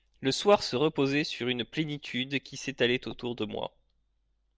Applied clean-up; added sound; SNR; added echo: none; none; none; none.